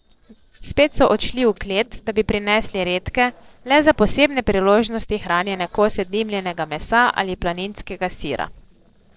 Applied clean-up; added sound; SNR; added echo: neural separator model SepFormer DNS4.